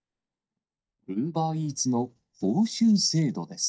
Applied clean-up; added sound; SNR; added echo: neural mask model DeepFilterNet 3.